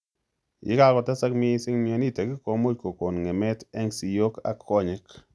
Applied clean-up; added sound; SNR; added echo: none; none; none; none.